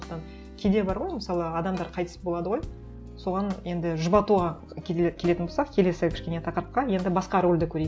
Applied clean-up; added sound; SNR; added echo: none; none; none; none.